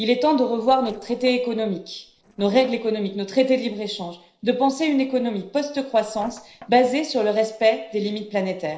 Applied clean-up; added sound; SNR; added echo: neural separator model SepFormer DNS4.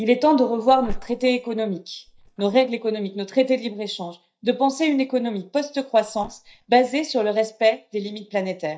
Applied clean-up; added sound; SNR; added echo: neural mask model DeepFilterNet 3.